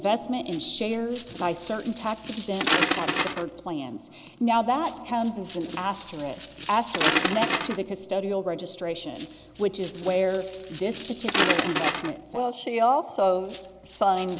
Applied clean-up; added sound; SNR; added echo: none; Coin (dropping); 1 dB; none.